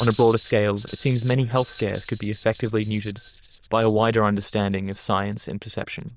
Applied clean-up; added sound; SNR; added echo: neural diffusion model UNIVERSE++.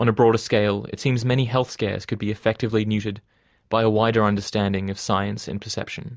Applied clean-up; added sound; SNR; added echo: none; none; none; none.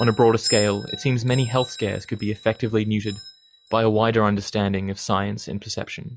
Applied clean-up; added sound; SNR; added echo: classical method log-MMSE.